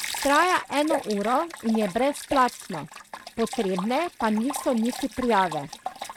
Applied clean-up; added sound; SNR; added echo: neural mask model RNNoise.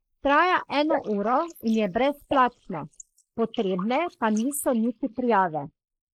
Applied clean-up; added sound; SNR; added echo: neural mask model Resemble Enhance denoiser.